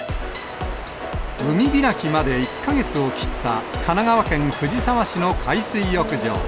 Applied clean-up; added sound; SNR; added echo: none; Acoustic guitar; 17 dB; none.